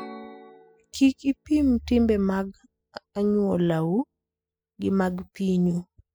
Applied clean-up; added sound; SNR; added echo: classical method spectral subtraction.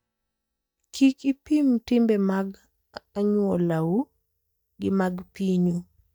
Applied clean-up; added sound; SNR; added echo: neural mask model DeepFilterNet 3.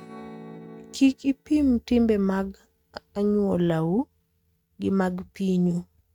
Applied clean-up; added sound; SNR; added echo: neural mask model RNNoise.